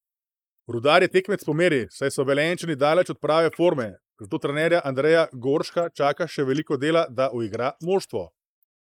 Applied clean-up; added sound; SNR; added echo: neural mask model Resemble Enhance denoiser.